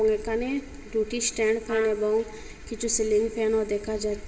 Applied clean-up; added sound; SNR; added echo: none; Trumpet; 14 dB; reverberation time 2.4 s.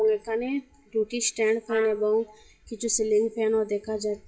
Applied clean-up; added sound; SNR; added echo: classical method WPE with log-MMSE.